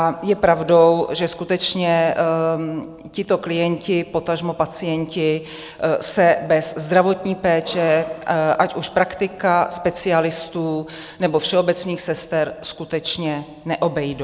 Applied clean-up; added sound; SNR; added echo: none; none; none; none.